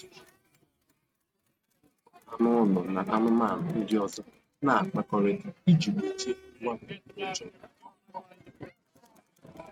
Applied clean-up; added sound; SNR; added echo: neural mask model RNNoise.